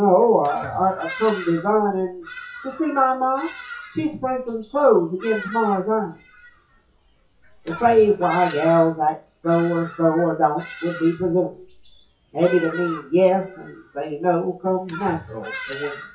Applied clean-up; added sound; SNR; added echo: classical method WPE with log-MMSE.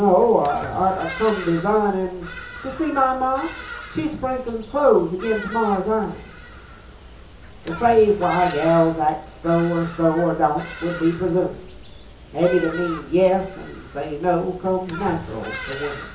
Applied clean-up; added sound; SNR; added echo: none; Bird vocalization, bird call, bird song; 15 dB; reverberation time 0.6 s.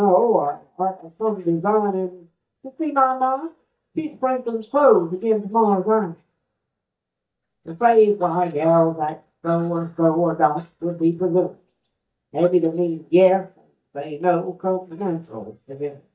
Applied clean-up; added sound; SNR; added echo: neural mask model DeepFilterNet 3.